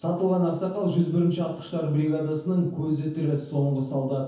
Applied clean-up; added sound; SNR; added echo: none; none; none; reverberation time 0.7 s.